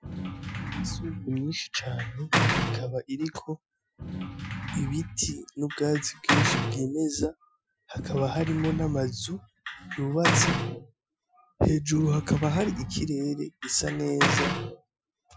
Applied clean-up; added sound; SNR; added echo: classical method Wiener filter.